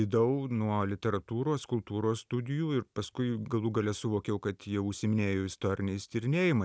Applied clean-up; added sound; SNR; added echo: none; none; none; none.